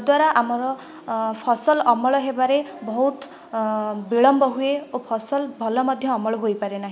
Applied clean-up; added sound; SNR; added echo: none; none; none; none.